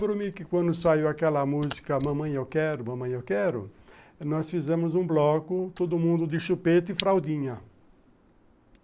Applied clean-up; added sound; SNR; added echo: neural mask model Resemble Enhance denoiser.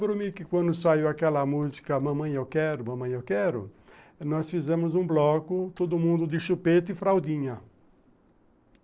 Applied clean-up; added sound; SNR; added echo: neural separator model SepFormer DNS4.